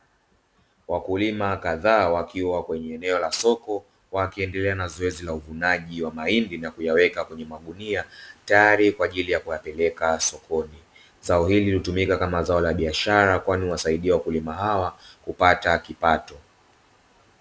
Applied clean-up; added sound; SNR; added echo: none; none; none; none.